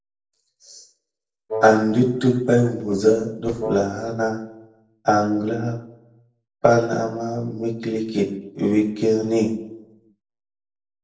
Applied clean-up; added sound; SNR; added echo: neural separator model SepFormer DNS4.